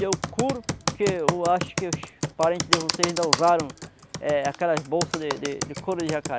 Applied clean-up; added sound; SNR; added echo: none; Computer keyboard; 3 dB; none.